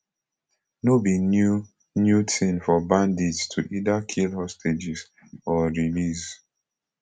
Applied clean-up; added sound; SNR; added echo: none; none; none; none.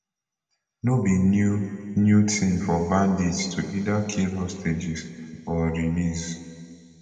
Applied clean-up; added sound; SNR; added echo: none; none; none; reverberation time 2.4 s.